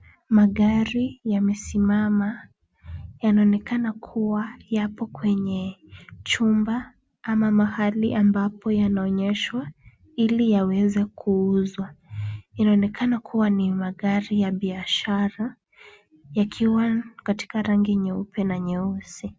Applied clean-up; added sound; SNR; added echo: none; none; none; none.